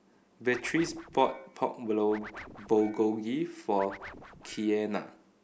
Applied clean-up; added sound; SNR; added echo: none; Scratching (performance technique); 18 dB; none.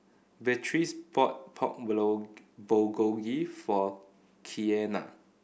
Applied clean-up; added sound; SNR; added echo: none; none; none; none.